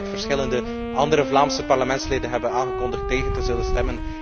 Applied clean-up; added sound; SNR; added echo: none; Wind instrument, woodwind instrument + Wind; 3 dB; none.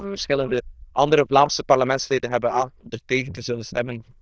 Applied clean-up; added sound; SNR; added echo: neural diffusion model UNIVERSE++.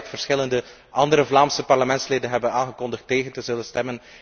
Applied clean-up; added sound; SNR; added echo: none; none; none; none.